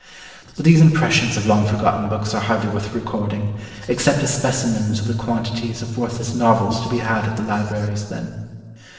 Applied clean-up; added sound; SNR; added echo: neural separator model SepFormer DNS4.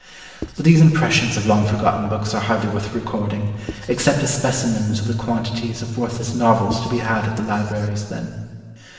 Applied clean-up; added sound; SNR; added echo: none; Writing; 18 dB; reverberation time 1.6 s.